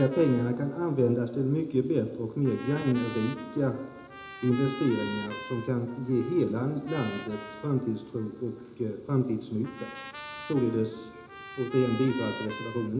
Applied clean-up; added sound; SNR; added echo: none; Trumpet; 15 dB; reverberation time 0.8 s.